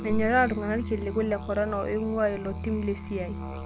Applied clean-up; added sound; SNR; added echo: none; Musical instrument; 13 dB; none.